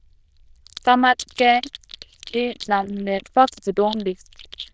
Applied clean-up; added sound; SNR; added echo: neural diffusion model UNIVERSE++.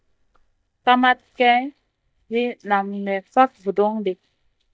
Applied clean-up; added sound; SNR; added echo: neural mask model DeepFilterNet 3.